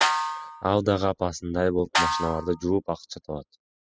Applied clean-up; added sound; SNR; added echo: classical method spectral subtraction.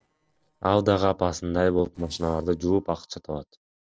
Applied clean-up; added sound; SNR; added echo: neural separator model SepFormer DNS4.